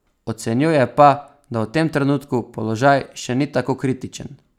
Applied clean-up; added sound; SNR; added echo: none; none; none; none.